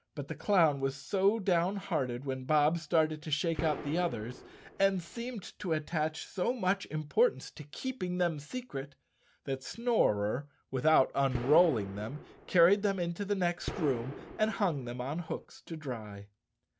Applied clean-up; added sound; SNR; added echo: none; Gunshot, gunfire; 12 dB; none.